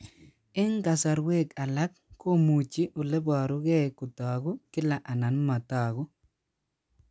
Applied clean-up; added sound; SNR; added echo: none; none; none; none.